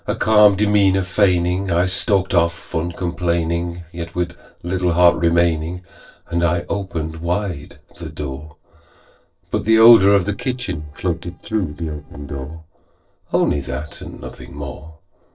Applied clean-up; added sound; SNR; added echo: neural separator model SepFormer DNS4.